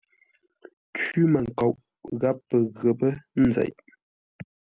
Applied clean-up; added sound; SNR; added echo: none; none; none; none.